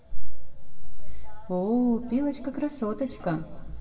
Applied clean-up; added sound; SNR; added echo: none; none; none; reverberation time 1.6 s.